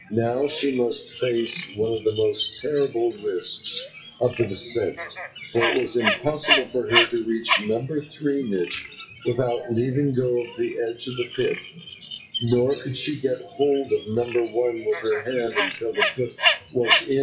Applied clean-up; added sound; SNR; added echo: classical method WPE with log-MMSE.